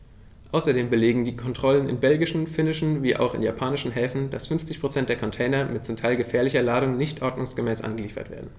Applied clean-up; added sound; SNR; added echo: none; none; none; none.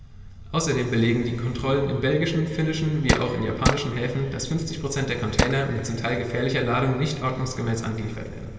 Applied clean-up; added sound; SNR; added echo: none; Tools; 0 dB; reverberation time 2.9 s.